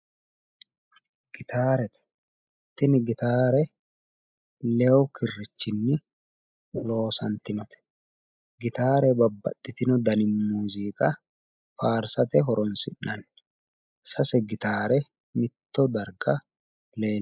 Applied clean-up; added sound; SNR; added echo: neural mask model Resemble Enhance denoiser.